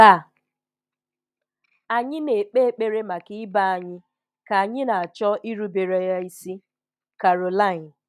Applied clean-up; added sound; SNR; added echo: none; none; none; none.